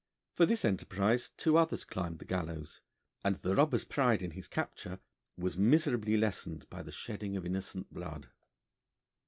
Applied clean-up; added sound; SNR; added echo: none; none; none; none.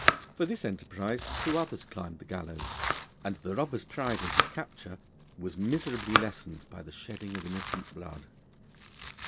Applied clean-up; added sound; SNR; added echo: none; Domestic sounds, home sounds; 0 dB; none.